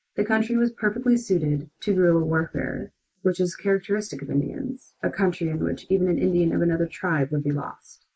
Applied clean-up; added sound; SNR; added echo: neural mask model Resemble Enhance denoiser.